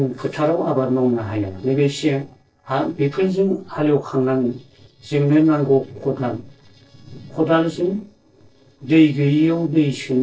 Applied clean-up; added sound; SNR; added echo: neural separator model SepFormer DNS4.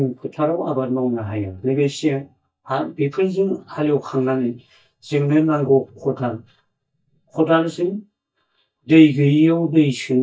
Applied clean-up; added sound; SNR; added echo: neural mask model DeepFilterNet 3.